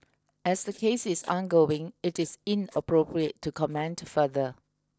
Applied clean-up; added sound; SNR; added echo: neural separator model SepFormer DNS4.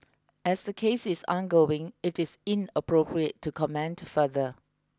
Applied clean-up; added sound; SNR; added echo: none; none; none; none.